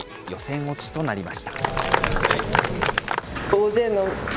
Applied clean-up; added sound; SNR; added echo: none; none; none; none.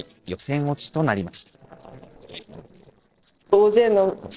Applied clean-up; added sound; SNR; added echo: neural separator model SepFormer DNS4.